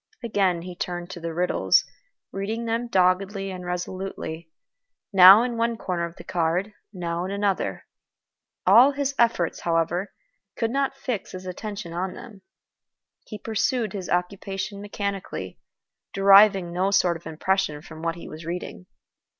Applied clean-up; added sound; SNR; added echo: none; none; none; none.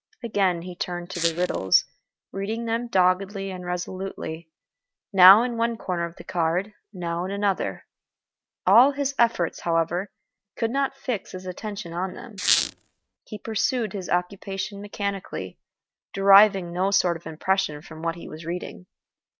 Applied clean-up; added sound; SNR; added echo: neural mask model RNNoise.